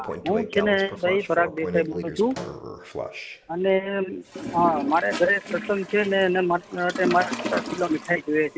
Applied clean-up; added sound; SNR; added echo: none; Toilet flush; 9 dB; none.